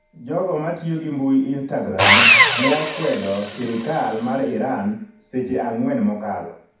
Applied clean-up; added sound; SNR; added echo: none; Sawing; 0 dB; reverberation time 0.6 s.